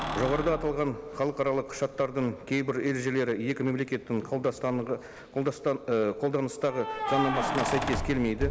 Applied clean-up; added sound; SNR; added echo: none; Keys jangling; 7 dB; none.